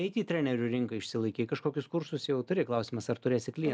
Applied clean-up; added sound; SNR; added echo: none; none; none; none.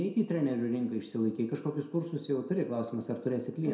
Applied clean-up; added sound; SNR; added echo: none; none; none; reverberation time 0.6 s.